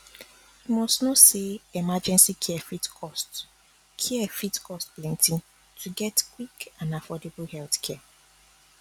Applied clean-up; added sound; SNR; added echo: none; none; none; none.